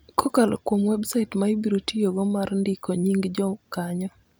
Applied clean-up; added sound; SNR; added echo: none; none; none; none.